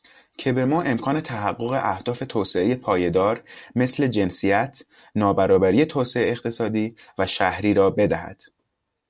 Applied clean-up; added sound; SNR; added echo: none; none; none; none.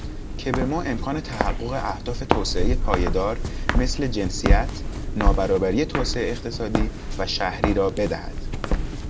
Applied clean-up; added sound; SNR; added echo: none; Walk, footsteps; -2 dB; none.